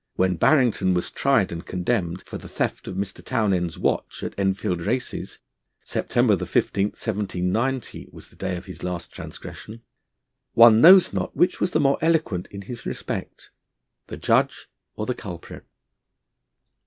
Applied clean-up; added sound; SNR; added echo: none; none; none; none.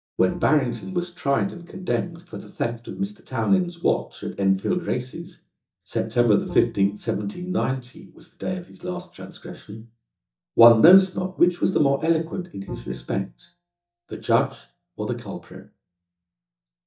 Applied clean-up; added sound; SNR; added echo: neural mask model DeepFilterNet 3.